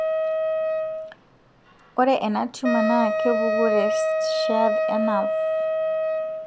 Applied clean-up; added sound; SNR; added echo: none; Wind instrument, woodwind instrument; -2 dB; none.